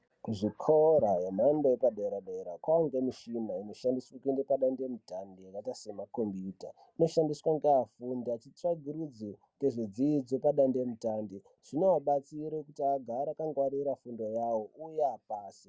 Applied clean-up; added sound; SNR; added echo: none; none; none; none.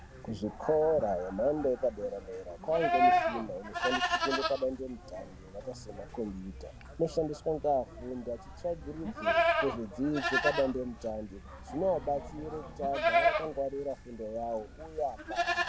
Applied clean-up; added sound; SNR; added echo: none; Livestock, farm animals, working animals; 0 dB; none.